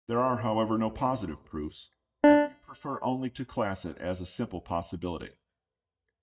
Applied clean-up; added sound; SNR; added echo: neural mask model DeepFilterNet 3.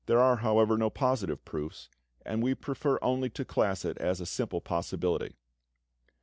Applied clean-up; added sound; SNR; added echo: none; none; none; none.